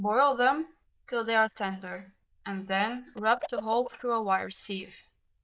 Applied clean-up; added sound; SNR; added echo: neural diffusion model UNIVERSE++.